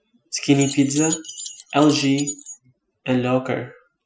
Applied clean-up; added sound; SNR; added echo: classical method Wiener filter.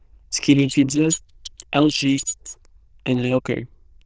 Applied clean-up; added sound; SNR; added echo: neural diffusion model UNIVERSE++.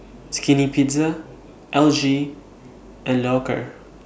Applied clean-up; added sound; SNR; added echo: none; none; none; none.